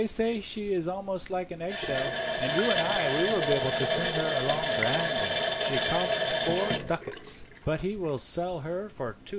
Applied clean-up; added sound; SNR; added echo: none; Water tap, faucet; 0 dB; none.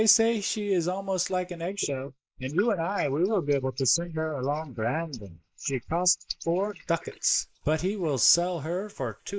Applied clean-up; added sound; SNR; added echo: neural mask model Resemble Enhance denoiser.